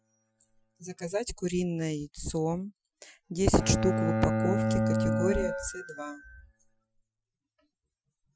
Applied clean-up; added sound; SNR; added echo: classical method Wiener filter.